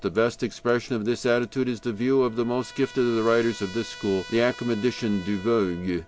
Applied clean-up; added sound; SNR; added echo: none; Trumpet; 20 dB; none.